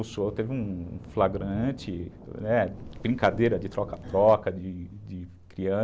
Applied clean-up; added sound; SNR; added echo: none; Thunder; 16 dB; none.